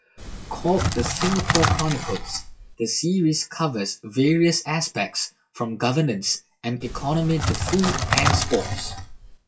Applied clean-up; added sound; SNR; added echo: classical method WPE with log-MMSE.